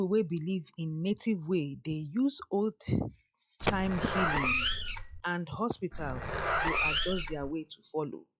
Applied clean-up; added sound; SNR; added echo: classical method log-MMSE.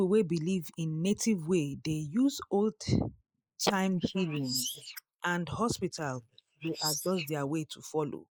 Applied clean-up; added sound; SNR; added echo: neural mask model Resemble Enhance denoiser.